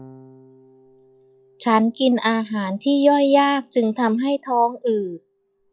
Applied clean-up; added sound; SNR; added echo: classical method log-MMSE.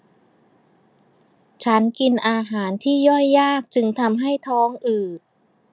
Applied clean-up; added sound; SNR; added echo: none; none; none; none.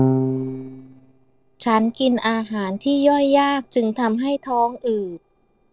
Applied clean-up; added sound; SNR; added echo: neural separator model SepFormer DNS4.